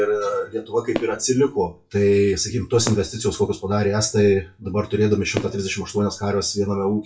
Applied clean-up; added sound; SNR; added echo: classical method WPE with log-MMSE.